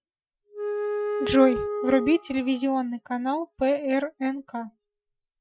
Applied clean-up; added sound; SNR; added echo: classical method Wiener filter.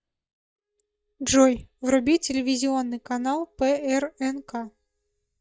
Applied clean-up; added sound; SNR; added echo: neural mask model DeepFilterNet 3.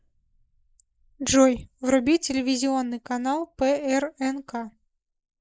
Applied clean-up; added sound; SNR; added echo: neural mask model Resemble Enhance denoiser.